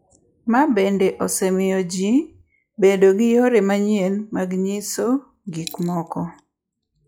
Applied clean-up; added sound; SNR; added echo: classical method log-MMSE.